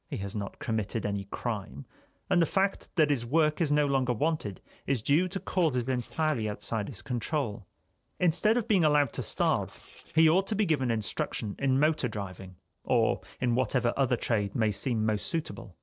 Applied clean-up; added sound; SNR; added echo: neural separator model SepFormer DNS4.